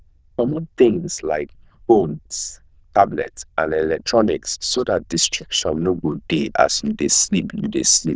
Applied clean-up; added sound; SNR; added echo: neural diffusion model UNIVERSE++.